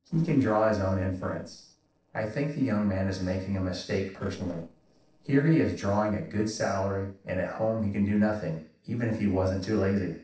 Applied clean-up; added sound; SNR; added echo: neural separator model SepFormer DNS4.